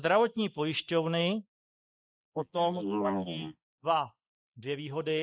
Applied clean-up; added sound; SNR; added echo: neural mask model Resemble Enhance denoiser.